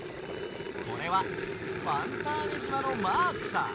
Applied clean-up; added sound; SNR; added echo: none; Growling; 3 dB; none.